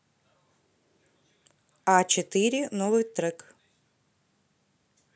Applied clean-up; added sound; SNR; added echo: none; none; none; none.